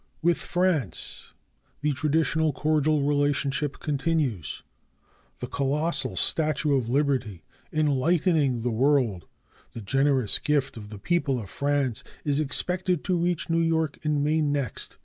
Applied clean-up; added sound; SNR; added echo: none; none; none; none.